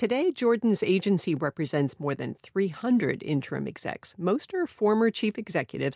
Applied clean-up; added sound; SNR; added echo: none; none; none; none.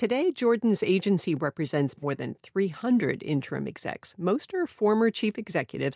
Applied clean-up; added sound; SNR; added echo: neural mask model DeepFilterNet 3.